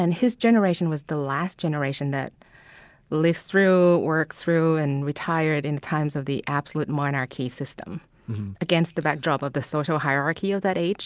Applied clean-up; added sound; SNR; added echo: none; none; none; none.